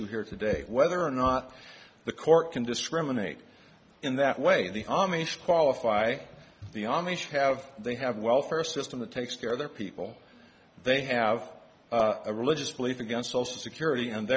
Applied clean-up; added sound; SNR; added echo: none; none; none; none.